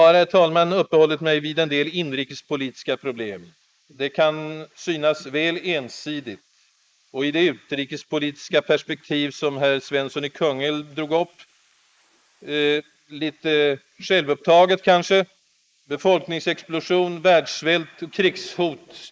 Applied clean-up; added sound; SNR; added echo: neural mask model Resemble Enhance denoiser.